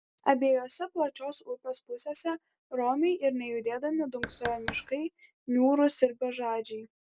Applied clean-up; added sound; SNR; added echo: none; Knock; 10 dB; none.